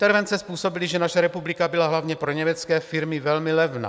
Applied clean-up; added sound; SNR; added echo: none; none; none; none.